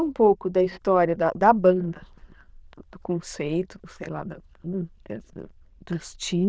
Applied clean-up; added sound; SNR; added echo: neural diffusion model UNIVERSE++.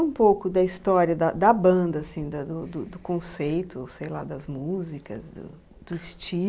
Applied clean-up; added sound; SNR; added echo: none; none; none; none.